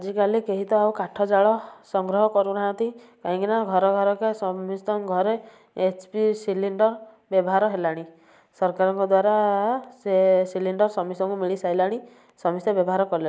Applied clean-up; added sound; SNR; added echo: none; none; none; none.